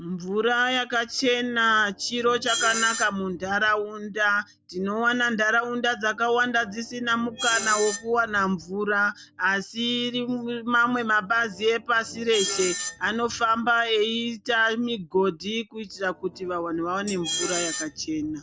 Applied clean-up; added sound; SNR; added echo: none; Tambourine + Screech; 12 dB; none.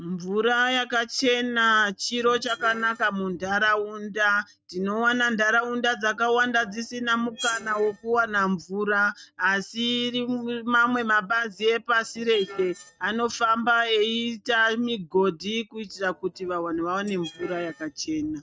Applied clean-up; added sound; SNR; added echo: neural mask model RNNoise.